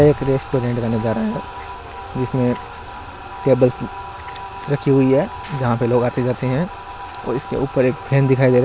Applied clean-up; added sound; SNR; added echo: none; Bathtub (filling or washing); 13 dB; none.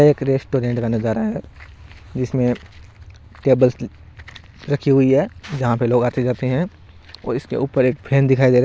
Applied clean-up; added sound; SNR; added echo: none; none; none; none.